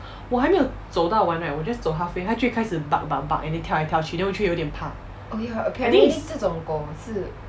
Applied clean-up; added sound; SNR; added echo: none; none; none; none.